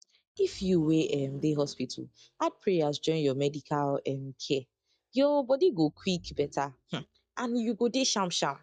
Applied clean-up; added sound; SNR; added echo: neural mask model DeepFilterNet 3.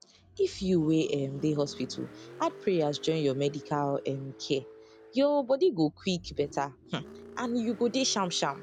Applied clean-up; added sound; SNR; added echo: none; Car; 19 dB; none.